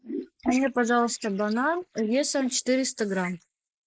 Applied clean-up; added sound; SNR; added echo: neural mask model Resemble Enhance denoiser.